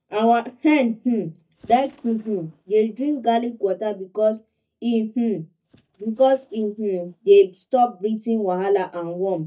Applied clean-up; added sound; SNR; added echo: neural mask model DeepFilterNet 3.